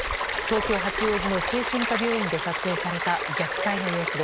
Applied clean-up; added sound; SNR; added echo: none; Stream; 1 dB; none.